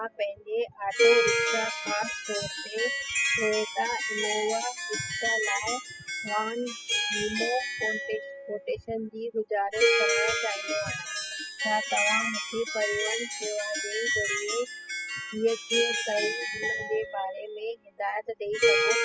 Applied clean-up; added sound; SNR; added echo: classical method spectral subtraction.